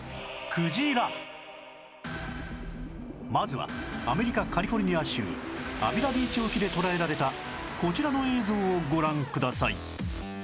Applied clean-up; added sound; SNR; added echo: none; none; none; none.